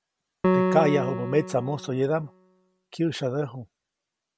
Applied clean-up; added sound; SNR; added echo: none; Piano; 2 dB; none.